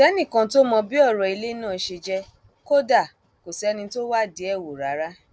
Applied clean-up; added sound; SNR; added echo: none; none; none; none.